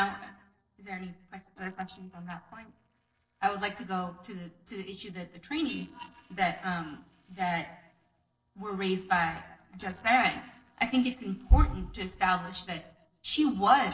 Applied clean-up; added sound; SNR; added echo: neural separator model SepFormer DNS4.